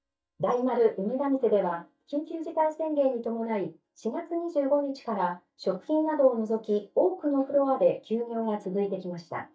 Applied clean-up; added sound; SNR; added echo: neural mask model DeepFilterNet 3.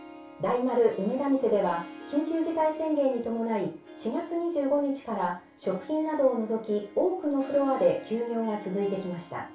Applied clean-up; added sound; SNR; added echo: none; Harp; 18 dB; reverberation time 0.2 s.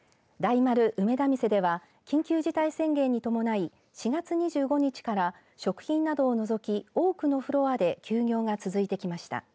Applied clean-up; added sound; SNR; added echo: none; none; none; none.